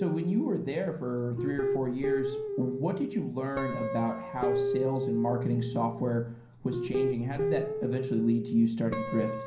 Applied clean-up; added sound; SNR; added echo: none; Guitar; 3 dB; reverberation time 0.6 s.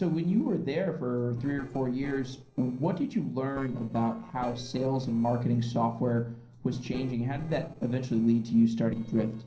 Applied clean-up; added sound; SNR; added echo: neural separator model SepFormer DNS4.